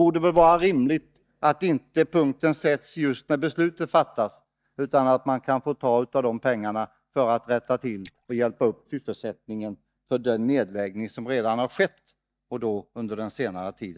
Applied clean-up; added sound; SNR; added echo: neural mask model DeepFilterNet 3.